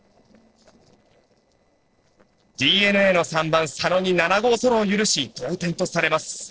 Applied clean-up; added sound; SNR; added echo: neural separator model SepFormer DNS4.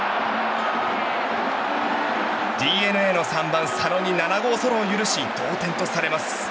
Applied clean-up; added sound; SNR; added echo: none; Harp + Wind instrument, woodwind instrument; 14 dB; none.